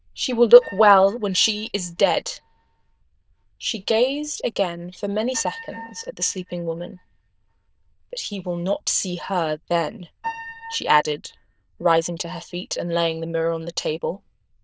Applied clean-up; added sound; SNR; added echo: neural diffusion model UNIVERSE++.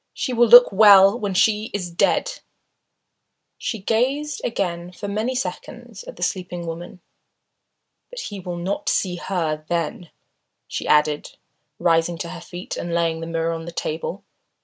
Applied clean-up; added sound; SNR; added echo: none; none; none; none.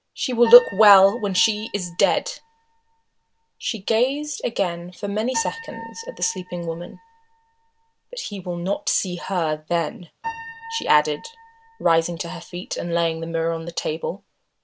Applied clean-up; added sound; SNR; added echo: none; Piano; 18 dB; none.